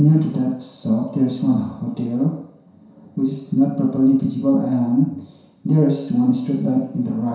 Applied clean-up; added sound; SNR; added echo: none; none; none; reverberation time 0.7 s.